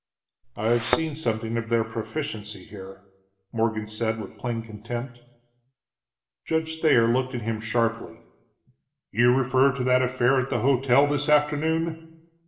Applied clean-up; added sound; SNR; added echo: none; Thump, thud; 4 dB; reverberation time 0.8 s.